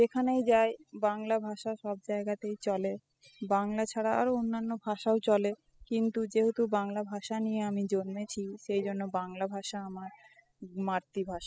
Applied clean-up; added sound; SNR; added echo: classical method spectral subtraction.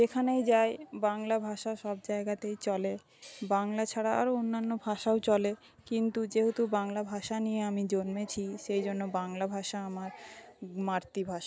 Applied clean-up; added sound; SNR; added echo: none; none; none; none.